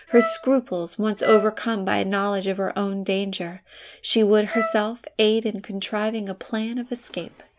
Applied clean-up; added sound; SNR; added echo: none; Wind instrument, woodwind instrument; 8 dB; none.